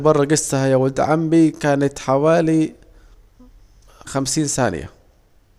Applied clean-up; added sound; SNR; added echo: none; none; none; none.